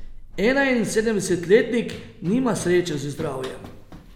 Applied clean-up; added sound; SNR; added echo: none; Run; 16 dB; none.